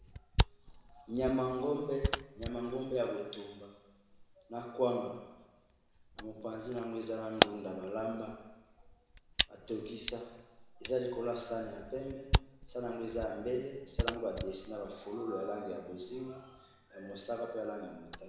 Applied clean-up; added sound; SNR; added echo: none; Camera; 1 dB; reverberation time 1.0 s.